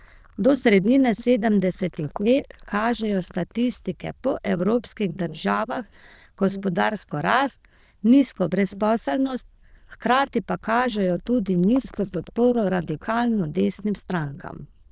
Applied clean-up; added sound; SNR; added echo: neural diffusion model UNIVERSE++.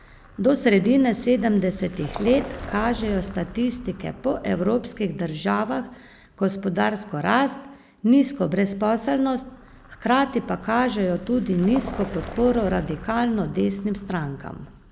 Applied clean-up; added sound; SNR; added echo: none; Vehicle; 17 dB; none.